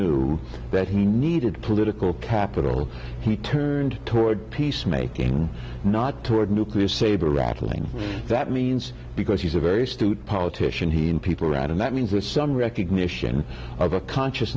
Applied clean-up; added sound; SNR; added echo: none; none; none; none.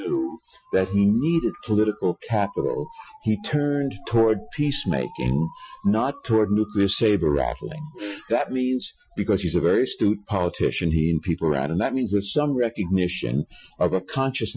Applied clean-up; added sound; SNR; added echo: classical method Wiener filter.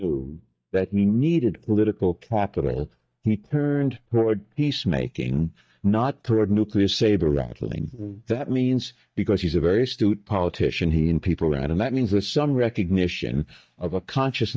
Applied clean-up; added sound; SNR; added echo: neural mask model DeepFilterNet 3.